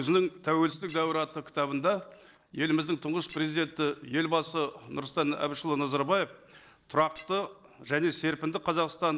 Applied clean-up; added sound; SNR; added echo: neural separator model SepFormer DNS4.